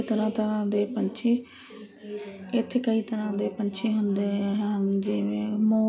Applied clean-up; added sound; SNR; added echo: none; none; none; none.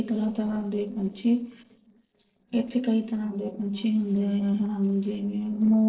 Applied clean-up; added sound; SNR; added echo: neural separator model SepFormer DNS4.